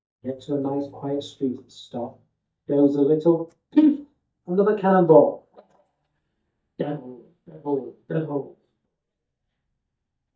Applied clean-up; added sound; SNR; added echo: neural mask model DeepFilterNet 3.